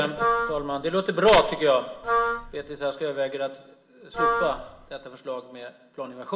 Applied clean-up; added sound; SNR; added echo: none; Wind instrument, woodwind instrument; 1 dB; reverberation time 0.7 s.